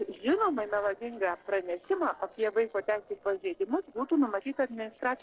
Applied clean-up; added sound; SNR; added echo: neural separator model SepFormer DNS4.